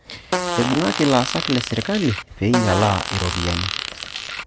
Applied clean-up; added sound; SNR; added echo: none; Fart; 4 dB; none.